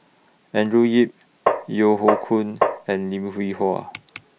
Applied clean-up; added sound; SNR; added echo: none; Tap; 1 dB; none.